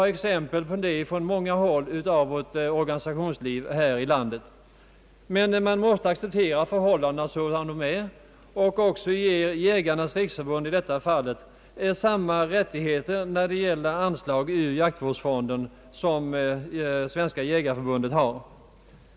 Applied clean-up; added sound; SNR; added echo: none; none; none; none.